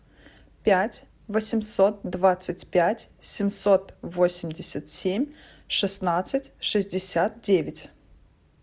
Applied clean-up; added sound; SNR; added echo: none; none; none; none.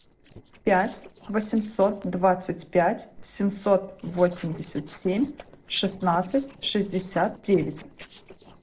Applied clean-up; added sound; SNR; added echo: neural separator model SepFormer DNS4.